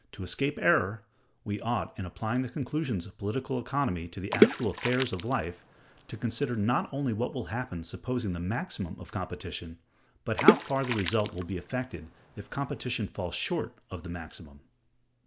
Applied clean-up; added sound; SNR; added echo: none; Water / Splash, splatter; -1 dB; none.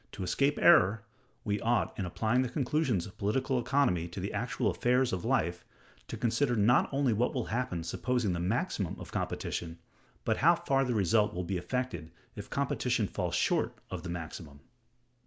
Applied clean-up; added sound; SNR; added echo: none; none; none; none.